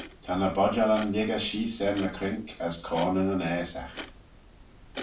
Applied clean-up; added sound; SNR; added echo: none; Clock; 16 dB; reverberation time 0.3 s.